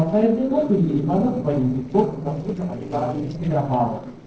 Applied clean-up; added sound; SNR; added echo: neural separator model SepFormer DNS4.